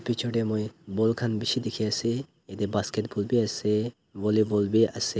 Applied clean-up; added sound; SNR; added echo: none; none; none; none.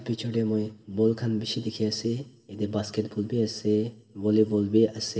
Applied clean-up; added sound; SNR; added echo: none; none; none; reverberation time 0.9 s.